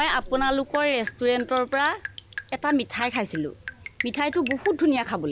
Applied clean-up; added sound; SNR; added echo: none; Drip; 12 dB; none.